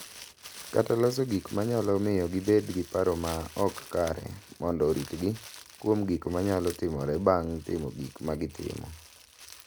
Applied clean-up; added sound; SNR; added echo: none; Crumpling, crinkling; 19 dB; none.